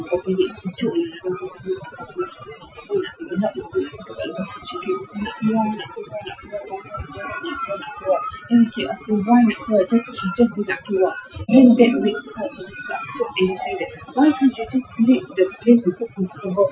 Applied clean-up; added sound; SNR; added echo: classical method Wiener filter.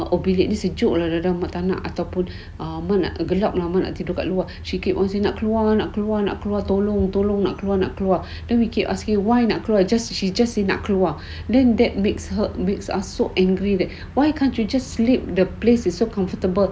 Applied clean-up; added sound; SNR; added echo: none; none; none; none.